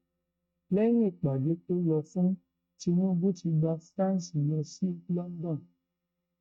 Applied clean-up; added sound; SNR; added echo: neural mask model DeepFilterNet 3.